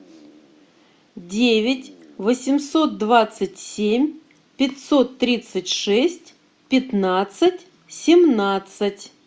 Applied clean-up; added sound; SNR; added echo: none; none; none; none.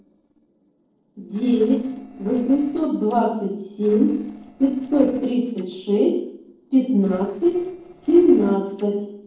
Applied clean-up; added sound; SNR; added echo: neural separator model SepFormer DNS4.